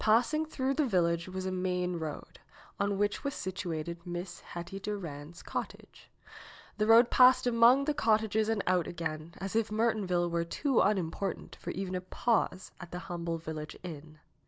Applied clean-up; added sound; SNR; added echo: none; none; none; none.